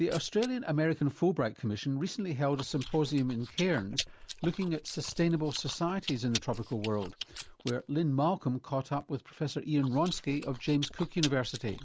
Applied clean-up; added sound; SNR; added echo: neural mask model Resemble Enhance denoiser.